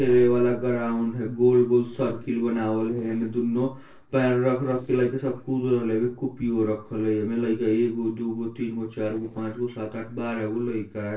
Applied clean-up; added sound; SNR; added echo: neural separator model SepFormer DNS4.